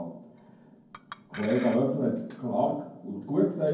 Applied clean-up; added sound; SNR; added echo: none; Chink, clink; 18 dB; reverberation time 0.9 s.